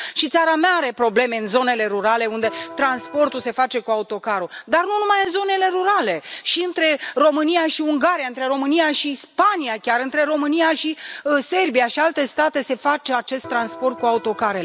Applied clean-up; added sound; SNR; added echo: none; Electric guitar; 15 dB; none.